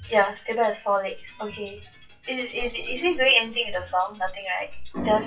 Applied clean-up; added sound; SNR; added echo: classical method WPE with log-MMSE.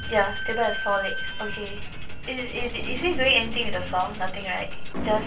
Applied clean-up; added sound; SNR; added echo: none; Squeak / Slam; 9 dB; reverberation time 0.2 s.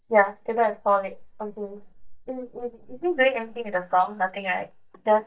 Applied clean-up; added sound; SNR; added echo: neural mask model DeepFilterNet 3.